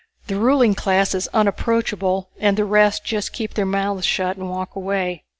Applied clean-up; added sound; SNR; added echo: none; none; none; none.